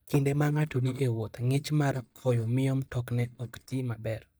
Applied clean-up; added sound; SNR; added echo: neural mask model DeepFilterNet 3.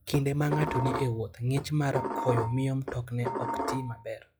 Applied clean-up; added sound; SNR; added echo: classical method log-MMSE.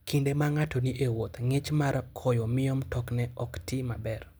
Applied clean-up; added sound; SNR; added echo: none; none; none; none.